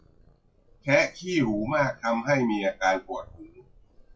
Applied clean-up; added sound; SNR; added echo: classical method WPE with log-MMSE.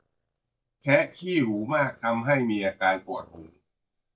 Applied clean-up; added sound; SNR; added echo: neural mask model DeepFilterNet 3.